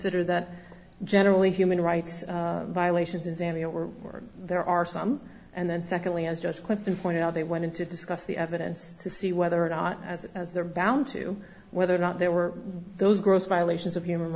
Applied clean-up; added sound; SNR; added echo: none; none; none; none.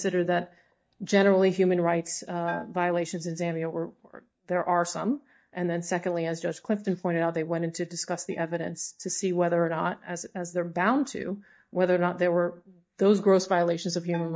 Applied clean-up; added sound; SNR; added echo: neural mask model DeepFilterNet 3.